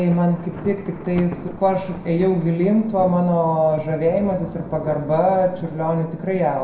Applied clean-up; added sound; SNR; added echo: none; Thunder; 17 dB; reverberation time 0.5 s.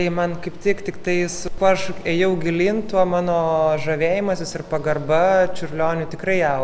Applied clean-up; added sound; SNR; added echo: none; none; none; none.